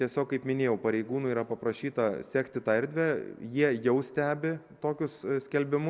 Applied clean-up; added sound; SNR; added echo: none; none; none; none.